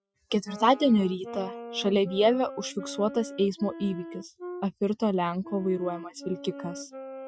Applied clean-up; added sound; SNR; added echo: classical method Wiener filter.